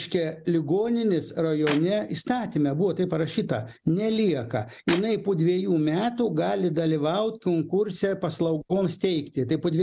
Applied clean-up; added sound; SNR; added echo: none; Clapping; 13 dB; none.